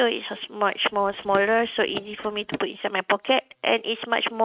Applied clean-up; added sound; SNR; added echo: neural mask model RNNoise.